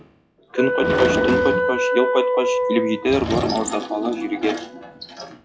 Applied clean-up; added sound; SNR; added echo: classical method log-MMSE.